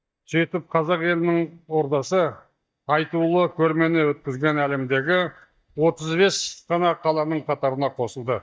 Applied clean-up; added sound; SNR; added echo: neural mask model DeepFilterNet 3.